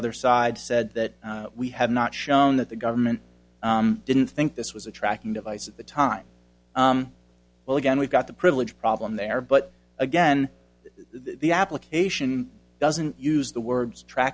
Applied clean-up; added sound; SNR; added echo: none; none; none; none.